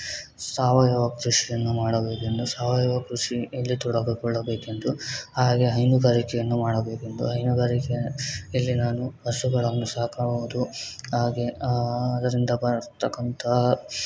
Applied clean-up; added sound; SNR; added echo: none; none; none; none.